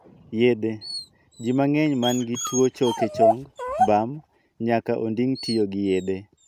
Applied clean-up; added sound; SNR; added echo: none; Dog; 5 dB; none.